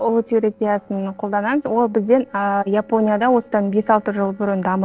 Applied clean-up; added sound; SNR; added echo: neural separator model SepFormer DNS4.